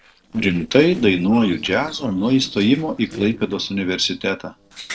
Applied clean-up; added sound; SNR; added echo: neural separator model SepFormer DNS4.